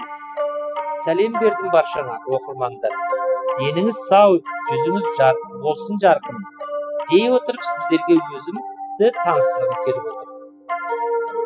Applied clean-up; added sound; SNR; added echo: classical method spectral subtraction.